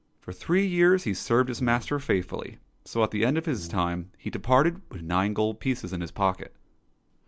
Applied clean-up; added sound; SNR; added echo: none; Brass instrument; 17 dB; none.